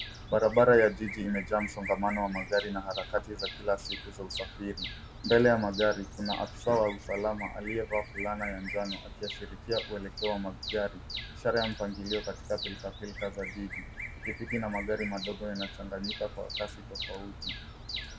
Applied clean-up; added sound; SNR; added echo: none; Bird vocalization, bird call, bird song; 9 dB; none.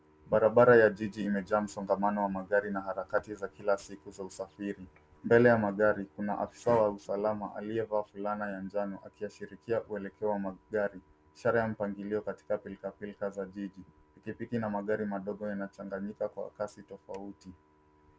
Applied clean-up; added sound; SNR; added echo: none; none; none; none.